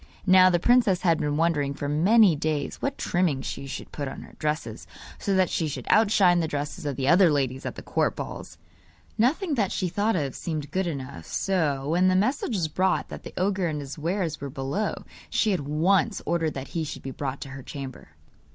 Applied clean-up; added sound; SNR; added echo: none; none; none; none.